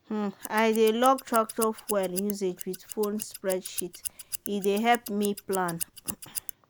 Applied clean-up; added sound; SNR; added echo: none; Scissors; 11 dB; none.